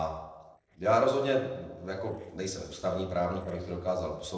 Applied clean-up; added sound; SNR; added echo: neural separator model SepFormer DNS4.